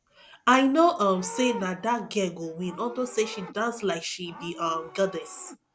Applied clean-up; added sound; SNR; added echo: none; Livestock, farm animals, working animals; 17 dB; none.